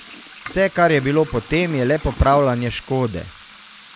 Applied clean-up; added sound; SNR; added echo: none; Toilet flush / Water tap, faucet; 17 dB; none.